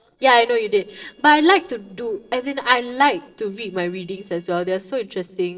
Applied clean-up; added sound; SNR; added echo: neural separator model SepFormer DNS4.